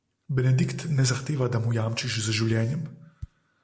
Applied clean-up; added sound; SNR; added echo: none; none; none; none.